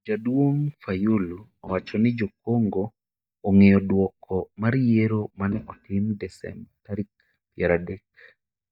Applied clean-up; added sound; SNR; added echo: neural mask model DeepFilterNet 3.